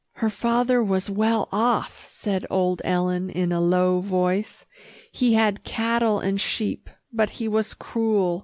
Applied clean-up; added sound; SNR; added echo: none; none; none; none.